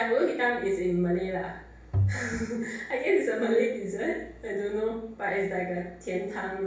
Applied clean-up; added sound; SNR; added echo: none; Bowed string instrument; 2 dB; reverberation time 0.7 s.